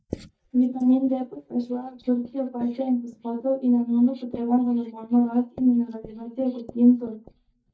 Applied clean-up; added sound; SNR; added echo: neural mask model DeepFilterNet 3.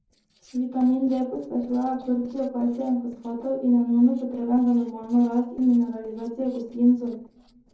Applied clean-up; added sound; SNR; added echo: neural separator model SepFormer DNS4.